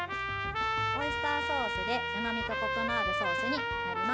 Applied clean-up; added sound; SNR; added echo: none; Trumpet; -5 dB; none.